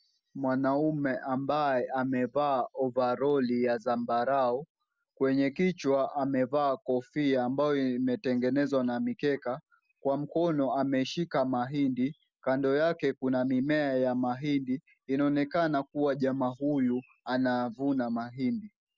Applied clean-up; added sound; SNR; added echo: none; none; none; none.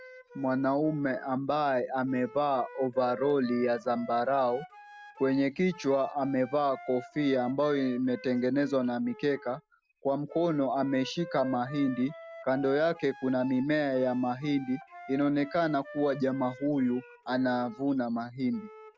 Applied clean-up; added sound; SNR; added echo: none; Wind instrument, woodwind instrument; 18 dB; none.